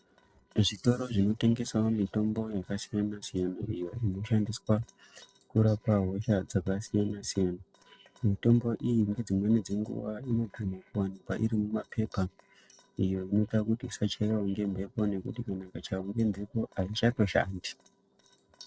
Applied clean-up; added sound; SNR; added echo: neural separator model SepFormer DNS4.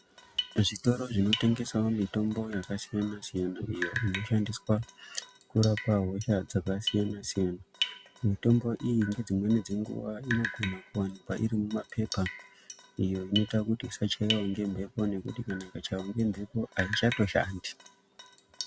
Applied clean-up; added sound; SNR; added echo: none; Drip; 11 dB; none.